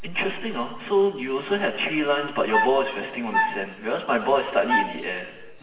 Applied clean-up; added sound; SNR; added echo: none; Wind instrument, woodwind instrument; 2 dB; reverberation time 1.1 s.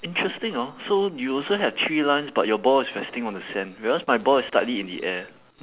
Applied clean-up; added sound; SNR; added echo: none; none; none; none.